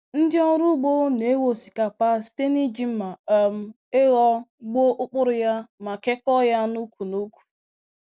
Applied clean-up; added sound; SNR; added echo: none; none; none; none.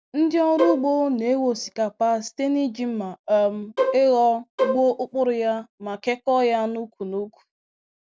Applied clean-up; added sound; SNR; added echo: none; Bowed string instrument; 3 dB; none.